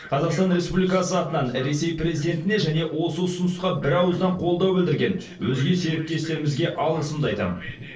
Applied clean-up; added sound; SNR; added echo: neural separator model SepFormer DNS4.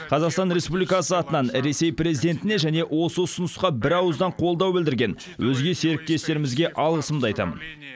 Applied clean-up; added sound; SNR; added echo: none; none; none; none.